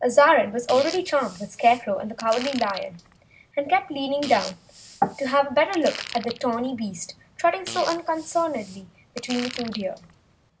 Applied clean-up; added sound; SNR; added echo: none; Fart; 15 dB; none.